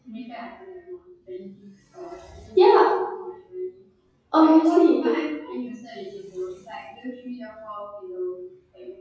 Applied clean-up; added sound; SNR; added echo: classical method WPE with log-MMSE.